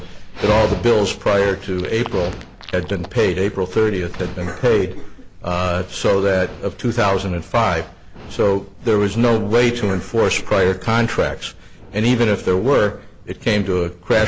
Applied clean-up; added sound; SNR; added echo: none; Dog + Cough; 14 dB; none.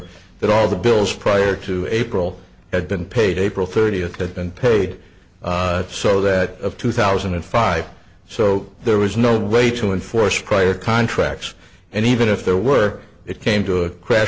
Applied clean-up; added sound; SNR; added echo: none; none; none; none.